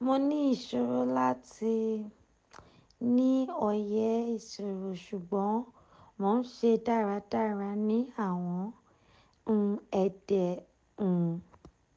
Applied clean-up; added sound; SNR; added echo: none; none; none; none.